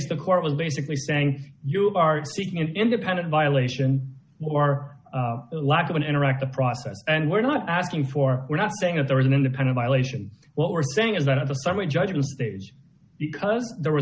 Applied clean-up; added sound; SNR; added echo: none; none; none; none.